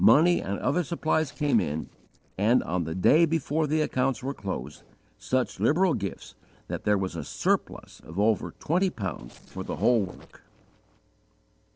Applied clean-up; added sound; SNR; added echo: neural separator model SepFormer DNS4.